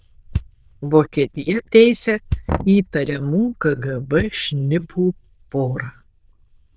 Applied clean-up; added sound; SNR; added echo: neural diffusion model UNIVERSE++.